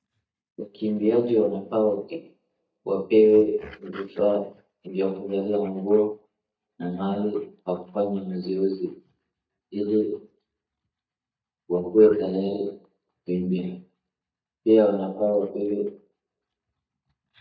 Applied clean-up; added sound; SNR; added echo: neural mask model DeepFilterNet 3.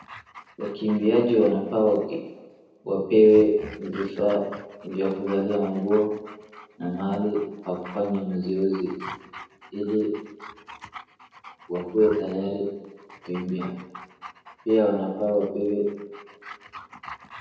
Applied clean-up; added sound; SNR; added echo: none; Dog; 19 dB; reverberation time 0.9 s.